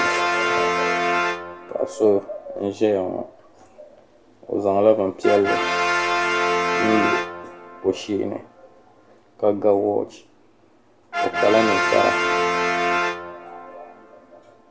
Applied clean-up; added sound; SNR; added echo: none; Brass instrument; 1 dB; none.